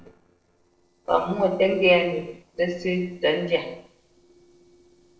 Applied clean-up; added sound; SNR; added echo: neural separator model SepFormer DNS4.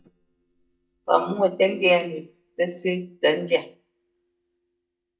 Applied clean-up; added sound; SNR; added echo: neural mask model DeepFilterNet 3.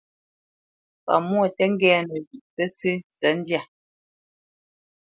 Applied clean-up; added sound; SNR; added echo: none; none; none; none.